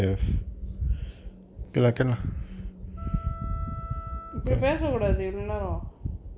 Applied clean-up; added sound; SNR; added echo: none; Wind instrument, woodwind instrument; 16 dB; none.